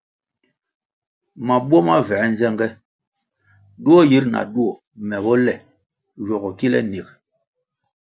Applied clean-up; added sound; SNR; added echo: none; none; none; none.